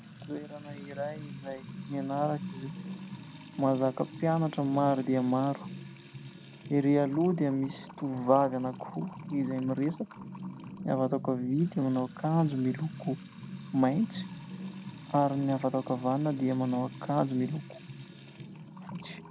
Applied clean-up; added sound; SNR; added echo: none; Trickle, dribble / Water tap, faucet / Music; 13 dB; none.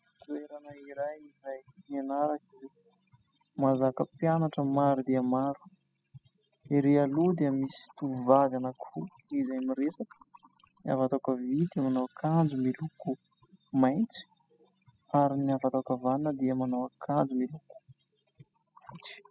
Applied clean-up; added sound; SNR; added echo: classical method spectral subtraction.